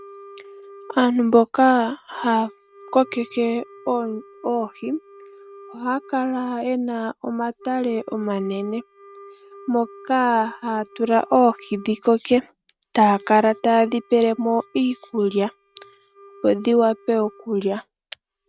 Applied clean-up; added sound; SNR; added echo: neural mask model RNNoise.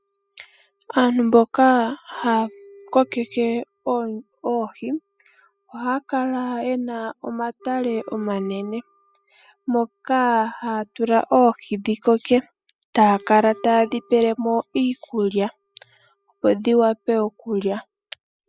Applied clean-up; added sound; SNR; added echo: classical method spectral subtraction.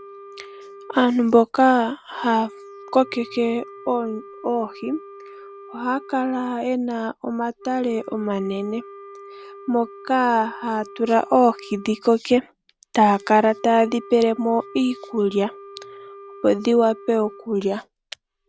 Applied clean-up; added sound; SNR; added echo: none; Wind instrument, woodwind instrument; 20 dB; none.